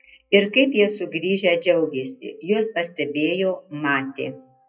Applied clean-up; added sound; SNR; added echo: classical method WPE with log-MMSE.